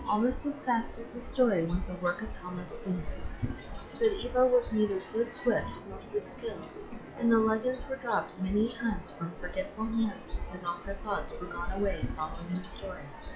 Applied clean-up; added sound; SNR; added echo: classical method log-MMSE.